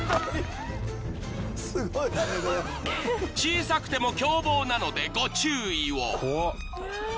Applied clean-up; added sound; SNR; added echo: none; none; none; none.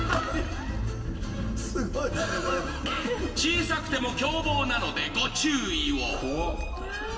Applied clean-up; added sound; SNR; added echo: none; none; none; reverberation time 2.7 s.